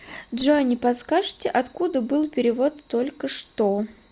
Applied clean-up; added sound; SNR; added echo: none; none; none; none.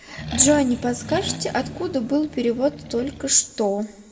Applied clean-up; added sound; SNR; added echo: none; Accelerating, revving, vroom; 12 dB; reverberation time 0.7 s.